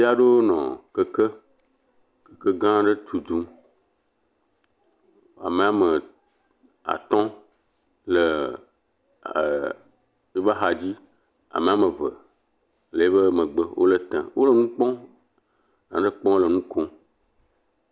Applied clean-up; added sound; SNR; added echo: none; none; none; none.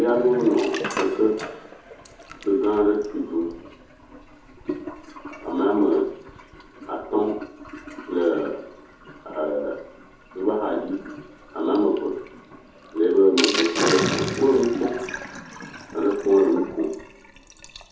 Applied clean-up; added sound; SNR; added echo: none; Sink (filling or washing); 10 dB; reverberation time 0.6 s.